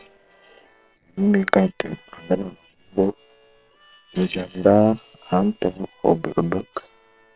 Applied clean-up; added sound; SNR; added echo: neural separator model SepFormer WHAM!.